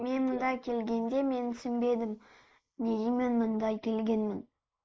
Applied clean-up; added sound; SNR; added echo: neural mask model Resemble Enhance denoiser.